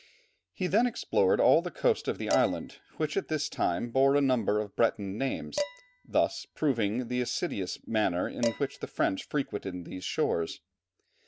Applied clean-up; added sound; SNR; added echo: none; Dishes, pots, and pans; 12 dB; none.